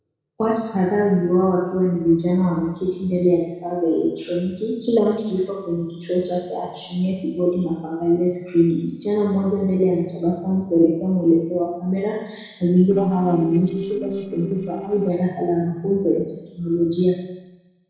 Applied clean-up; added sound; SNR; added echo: neural separator model SepFormer DNS4.